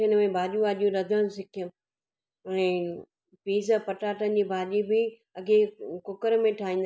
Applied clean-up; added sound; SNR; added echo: none; none; none; none.